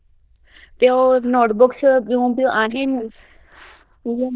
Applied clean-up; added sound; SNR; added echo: neural diffusion model UNIVERSE++.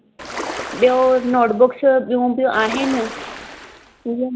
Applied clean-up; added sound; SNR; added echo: none; Ocean; 12 dB; none.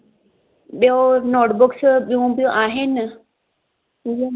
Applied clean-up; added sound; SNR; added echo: none; none; none; none.